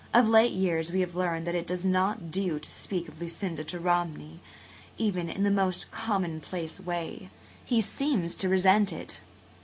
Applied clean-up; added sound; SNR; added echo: none; none; none; none.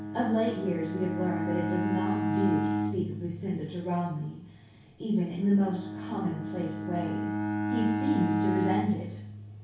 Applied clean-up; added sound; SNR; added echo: none; Bowed string instrument; 1 dB; reverberation time 0.6 s.